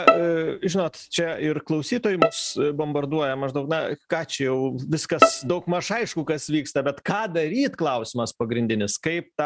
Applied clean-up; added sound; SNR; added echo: neural mask model RNNoise.